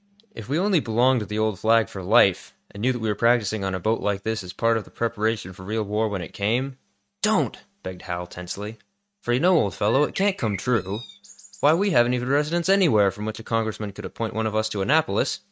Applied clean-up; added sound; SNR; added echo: neural mask model RNNoise.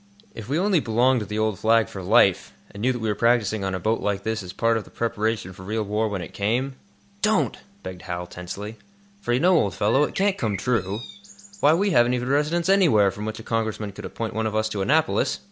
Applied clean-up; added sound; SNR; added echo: none; Bird; 16 dB; none.